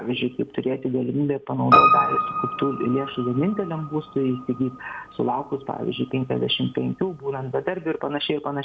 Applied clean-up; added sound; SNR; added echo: none; Piano; 2 dB; none.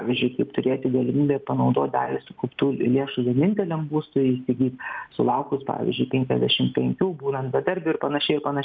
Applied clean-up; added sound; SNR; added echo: none; none; none; none.